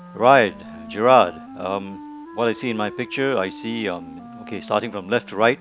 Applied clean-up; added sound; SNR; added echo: none; Wind instrument, woodwind instrument; 17 dB; none.